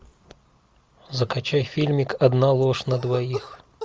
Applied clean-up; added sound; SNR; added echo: none; Cough; 17 dB; none.